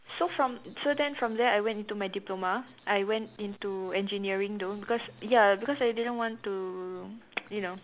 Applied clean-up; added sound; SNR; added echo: none; none; none; none.